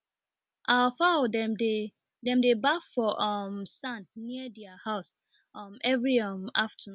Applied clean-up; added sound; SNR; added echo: none; none; none; none.